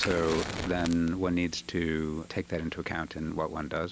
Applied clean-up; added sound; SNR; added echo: none; Fire; 10 dB; none.